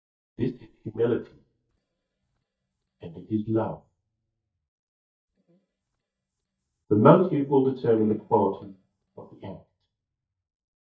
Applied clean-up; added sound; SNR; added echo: neural mask model DeepFilterNet 3.